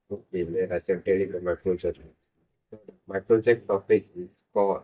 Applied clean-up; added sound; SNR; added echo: neural mask model DeepFilterNet 3.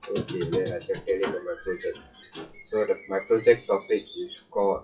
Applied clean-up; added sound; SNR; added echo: classical method WPE with log-MMSE.